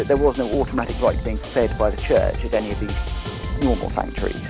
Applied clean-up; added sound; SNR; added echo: none; Drum kit; 4 dB; none.